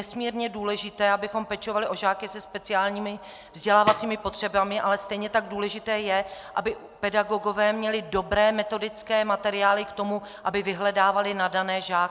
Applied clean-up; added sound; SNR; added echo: none; Snare drum; 10 dB; none.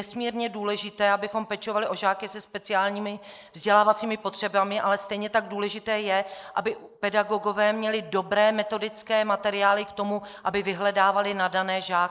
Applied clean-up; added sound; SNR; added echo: neural mask model Resemble Enhance denoiser.